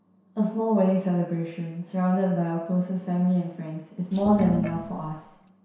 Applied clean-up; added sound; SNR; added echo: none; Sink (filling or washing) / Water; 6 dB; reverberation time 0.7 s.